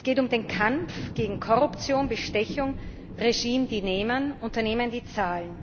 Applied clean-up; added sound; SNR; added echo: none; Thunder; 10 dB; none.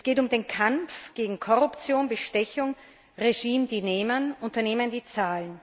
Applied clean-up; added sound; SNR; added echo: none; none; none; none.